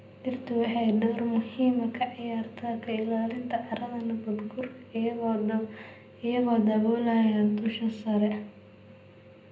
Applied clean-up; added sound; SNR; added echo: none; none; none; reverberation time 0.5 s.